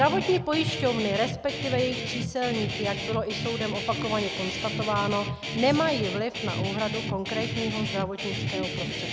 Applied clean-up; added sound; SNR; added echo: none; Guitar; 3 dB; none.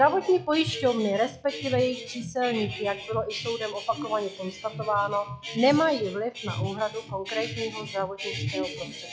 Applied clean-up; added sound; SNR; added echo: classical method log-MMSE.